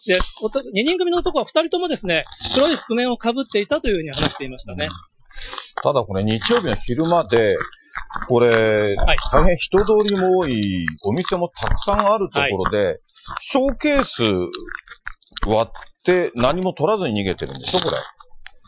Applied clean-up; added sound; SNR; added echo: classical method Wiener filter.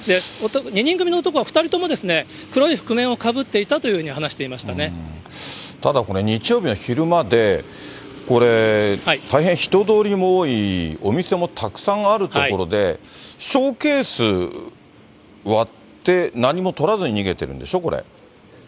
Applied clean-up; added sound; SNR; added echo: none; none; none; none.